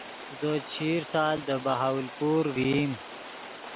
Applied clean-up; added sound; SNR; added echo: none; Rain; 13 dB; none.